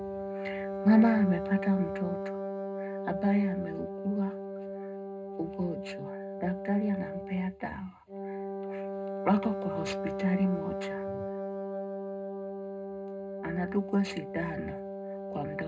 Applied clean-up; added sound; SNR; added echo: none; Wind instrument, woodwind instrument; 5 dB; reverberation time 0.2 s.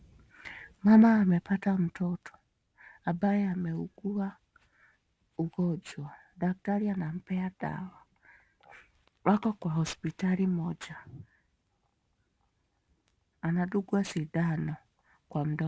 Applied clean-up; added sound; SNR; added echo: none; none; none; none.